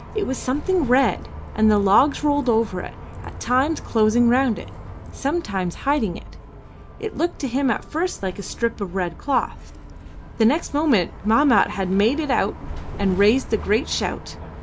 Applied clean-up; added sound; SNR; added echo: none; Bus; 13 dB; none.